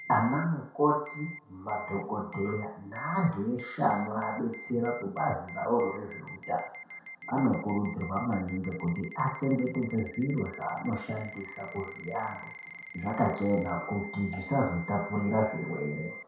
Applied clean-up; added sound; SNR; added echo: none; Ringtone; 14 dB; reverberation time 0.6 s.